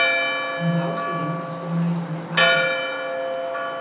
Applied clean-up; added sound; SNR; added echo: none; Church bell; -5 dB; reverberation time 0.6 s.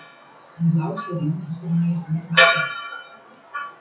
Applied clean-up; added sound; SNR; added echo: classical method WPE with log-MMSE.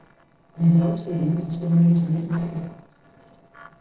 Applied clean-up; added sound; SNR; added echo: neural separator model SepFormer DNS4.